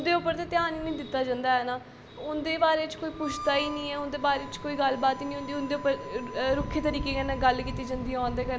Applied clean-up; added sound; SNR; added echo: none; Harmonica; 15 dB; none.